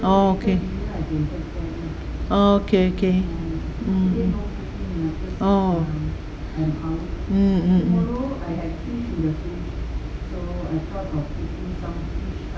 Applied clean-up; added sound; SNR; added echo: none; none; none; none.